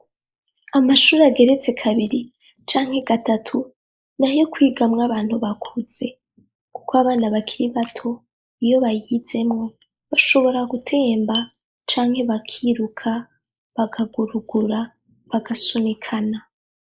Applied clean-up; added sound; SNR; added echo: neural mask model Resemble Enhance denoiser.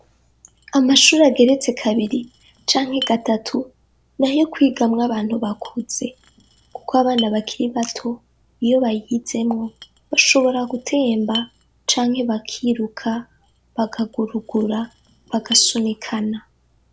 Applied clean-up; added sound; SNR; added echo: none; Chink, clink; 19 dB; none.